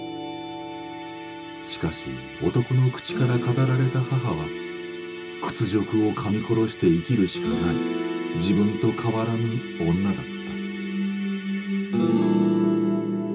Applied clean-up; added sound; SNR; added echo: none; Musical instrument; 17 dB; reverberation time 0.2 s.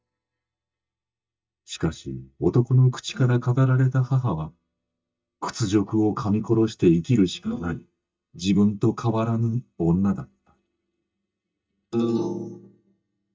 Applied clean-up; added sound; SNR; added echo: neural mask model DeepFilterNet 3.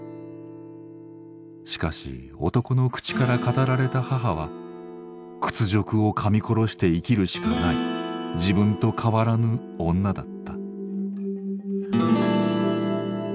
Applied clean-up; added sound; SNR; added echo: none; none; none; none.